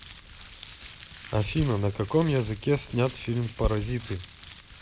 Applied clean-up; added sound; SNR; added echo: none; Crumpling, crinkling; 15 dB; none.